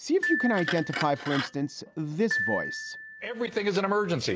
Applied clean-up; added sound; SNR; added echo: none; Glockenspiel + Glass; 6 dB; none.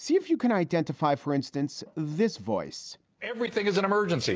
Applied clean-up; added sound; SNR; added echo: none; none; none; none.